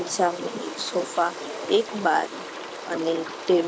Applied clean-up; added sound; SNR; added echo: none; Frying (food); 16 dB; none.